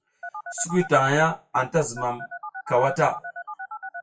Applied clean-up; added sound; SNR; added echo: classical method WPE with log-MMSE.